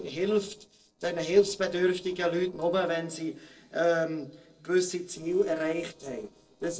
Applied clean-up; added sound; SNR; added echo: neural separator model SepFormer DNS4.